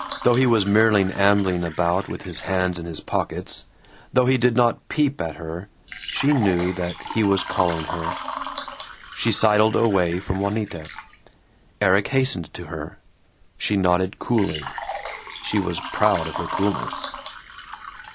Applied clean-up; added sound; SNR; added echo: none; Water / Liquid; 12 dB; none.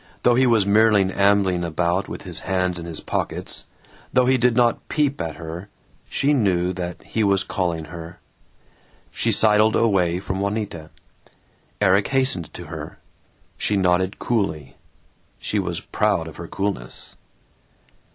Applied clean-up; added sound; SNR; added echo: none; none; none; none.